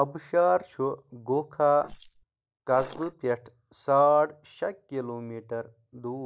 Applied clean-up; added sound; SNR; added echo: neural mask model Resemble Enhance denoiser.